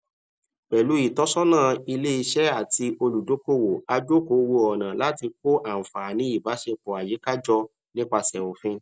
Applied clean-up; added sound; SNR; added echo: none; none; none; none.